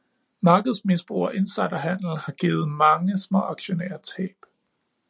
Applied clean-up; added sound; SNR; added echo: none; none; none; none.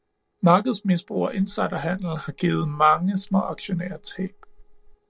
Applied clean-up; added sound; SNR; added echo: neural separator model SepFormer DNS4.